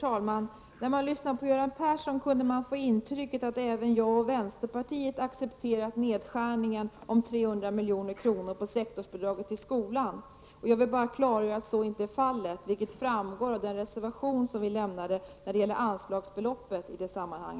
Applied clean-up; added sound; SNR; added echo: none; none; none; none.